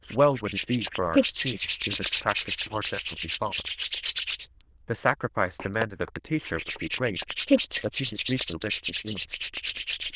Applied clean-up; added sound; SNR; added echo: neural diffusion model UNIVERSE++.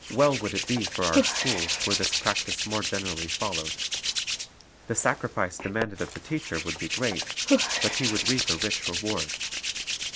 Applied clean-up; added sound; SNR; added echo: none; Hands; -1 dB; none.